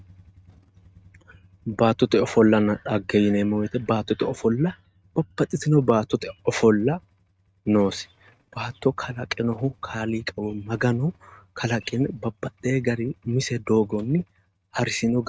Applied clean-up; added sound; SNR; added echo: neural mask model RNNoise.